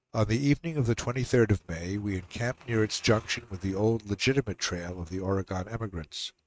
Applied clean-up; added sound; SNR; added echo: neural mask model RNNoise.